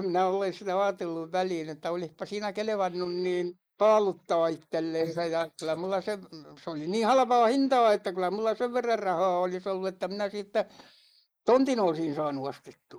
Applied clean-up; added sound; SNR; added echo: neural mask model Resemble Enhance denoiser.